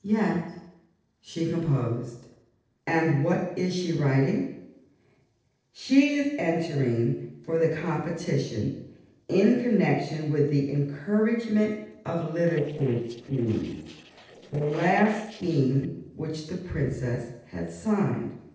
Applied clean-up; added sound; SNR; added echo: neural separator model SepFormer DNS4.